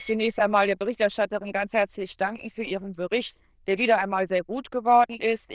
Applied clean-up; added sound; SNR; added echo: neural diffusion model UNIVERSE++.